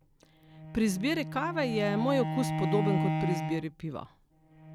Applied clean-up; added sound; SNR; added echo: none; Bowed string instrument; 3 dB; none.